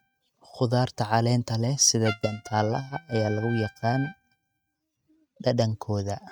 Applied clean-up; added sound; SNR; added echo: neural mask model RNNoise.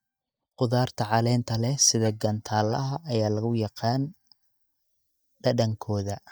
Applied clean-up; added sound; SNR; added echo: neural mask model DeepFilterNet 3.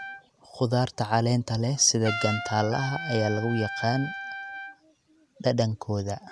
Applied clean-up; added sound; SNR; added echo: none; Trumpet; 11 dB; none.